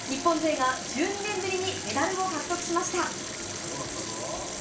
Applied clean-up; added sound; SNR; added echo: none; Sink (filling or washing) / Water tap, faucet; 7 dB; reverberation time 0.4 s.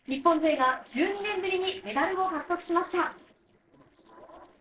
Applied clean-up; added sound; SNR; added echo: neural separator model SepFormer DNS4.